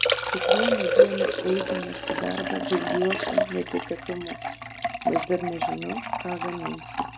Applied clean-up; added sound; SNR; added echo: none; Liquid; -4 dB; none.